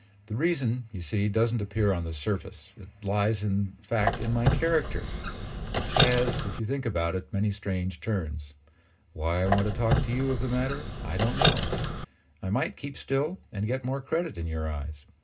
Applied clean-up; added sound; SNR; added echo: none; Squeak; -1 dB; reverberation time 0.2 s.